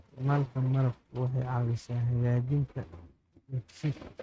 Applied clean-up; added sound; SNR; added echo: neural mask model RNNoise.